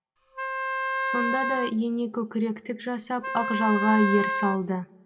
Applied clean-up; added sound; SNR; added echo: none; Wind instrument, woodwind instrument; 2 dB; reverberation time 0.3 s.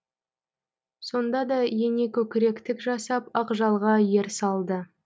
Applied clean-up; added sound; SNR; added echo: none; none; none; none.